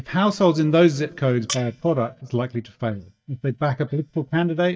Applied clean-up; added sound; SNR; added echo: neural mask model DeepFilterNet 3.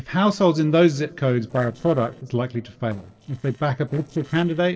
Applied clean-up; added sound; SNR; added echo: neural separator model SepFormer DNS4.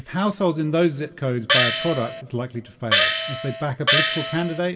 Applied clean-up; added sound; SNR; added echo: none; Gong; -4 dB; reverberation time 1.1 s.